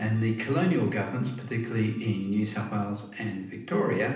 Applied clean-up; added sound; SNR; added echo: none; Bell; 7 dB; reverberation time 0.8 s.